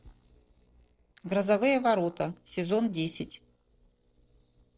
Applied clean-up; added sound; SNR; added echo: neural separator model SepFormer DNS4.